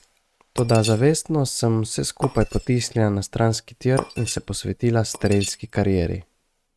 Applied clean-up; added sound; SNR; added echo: neural mask model RNNoise.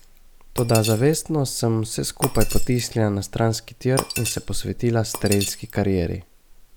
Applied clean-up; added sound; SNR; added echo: none; Shatter; 12 dB; none.